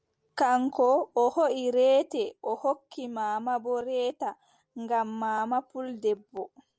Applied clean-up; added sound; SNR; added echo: none; none; none; none.